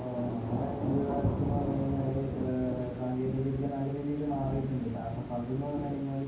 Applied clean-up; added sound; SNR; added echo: none; Thunder / Rain; 3 dB; reverberation time 0.9 s.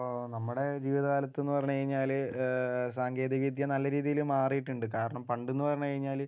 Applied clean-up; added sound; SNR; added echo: none; none; none; none.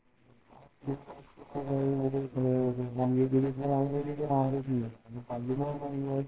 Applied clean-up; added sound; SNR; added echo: neural separator model SepFormer WHAMR!.